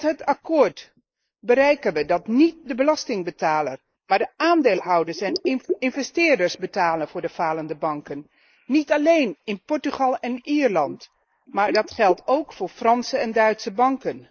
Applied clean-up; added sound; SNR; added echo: neural mask model Resemble Enhance denoiser.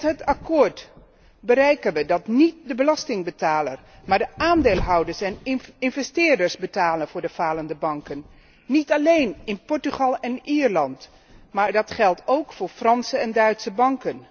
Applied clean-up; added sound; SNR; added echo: none; none; none; none.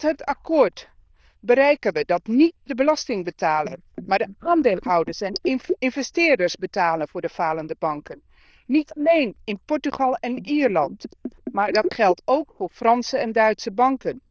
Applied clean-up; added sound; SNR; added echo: neural diffusion model UNIVERSE++.